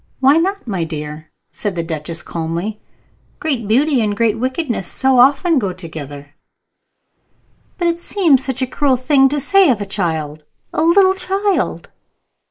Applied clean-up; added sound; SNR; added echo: neural mask model Resemble Enhance denoiser.